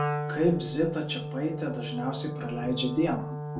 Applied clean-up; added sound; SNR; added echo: none; Wind instrument, woodwind instrument; 4 dB; reverberation time 0.3 s.